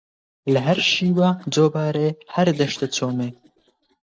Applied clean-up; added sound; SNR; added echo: neural separator model SepFormer DNS4.